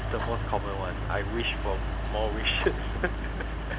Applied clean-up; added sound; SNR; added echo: none; Mechanical fan; -2 dB; none.